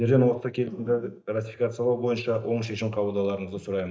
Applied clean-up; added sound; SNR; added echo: neural mask model DeepFilterNet 3.